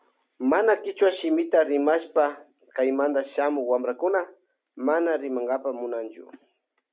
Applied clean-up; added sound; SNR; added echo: none; none; none; none.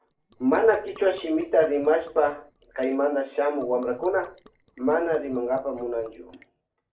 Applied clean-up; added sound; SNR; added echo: neural separator model SepFormer DNS4.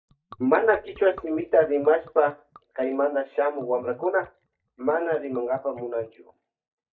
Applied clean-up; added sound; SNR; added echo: neural mask model DeepFilterNet 3.